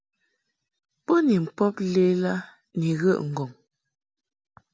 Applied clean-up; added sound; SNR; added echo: none; none; none; none.